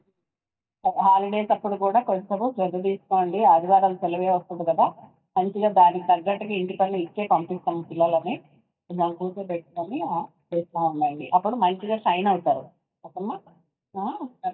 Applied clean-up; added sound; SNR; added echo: neural mask model DeepFilterNet 3.